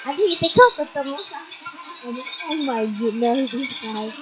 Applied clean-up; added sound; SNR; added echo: classical method log-MMSE.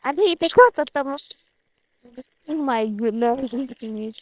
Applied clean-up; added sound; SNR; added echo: neural separator model SepFormer WHAM!.